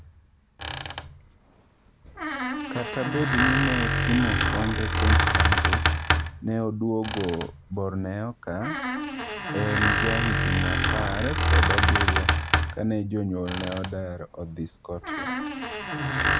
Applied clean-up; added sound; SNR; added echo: none; Squeak; -5 dB; none.